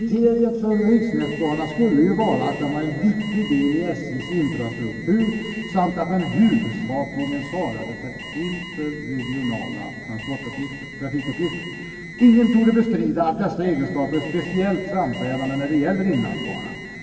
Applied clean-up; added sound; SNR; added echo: none; Alarm; 14 dB; reverberation time 2.3 s.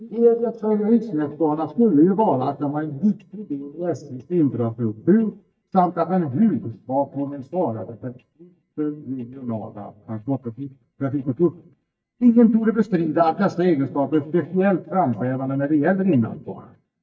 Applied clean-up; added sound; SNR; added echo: neural mask model DeepFilterNet 3.